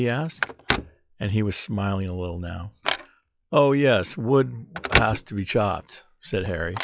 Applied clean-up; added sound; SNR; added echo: classical method log-MMSE.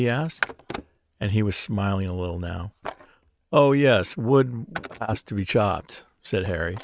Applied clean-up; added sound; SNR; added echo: neural mask model RNNoise.